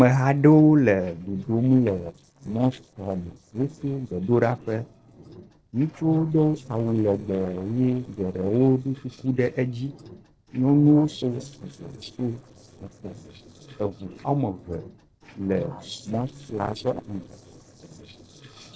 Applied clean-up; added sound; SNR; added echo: neural separator model SepFormer DNS4.